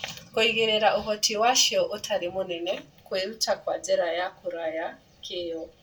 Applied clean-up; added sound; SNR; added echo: none; none; none; reverberation time 0.2 s.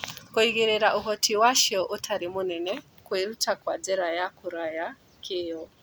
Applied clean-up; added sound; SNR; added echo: none; none; none; none.